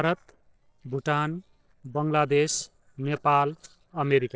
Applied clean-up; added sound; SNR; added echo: neural separator model SepFormer DNS4.